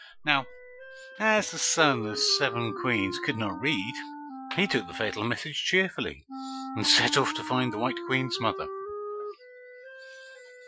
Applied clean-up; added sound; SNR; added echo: classical method Wiener filter.